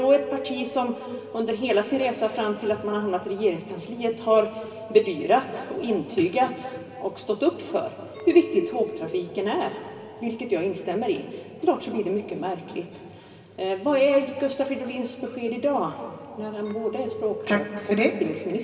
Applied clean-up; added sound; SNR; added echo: none; Chink, clink; 17 dB; reverberation time 3.0 s.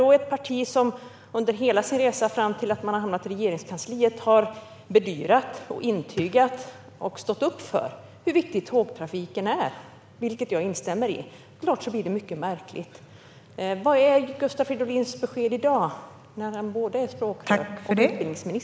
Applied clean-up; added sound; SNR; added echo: none; none; none; none.